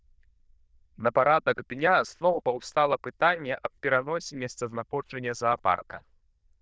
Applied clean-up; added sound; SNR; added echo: neural diffusion model UNIVERSE++.